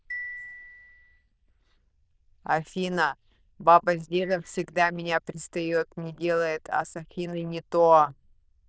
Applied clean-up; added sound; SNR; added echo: neural diffusion model UNIVERSE++.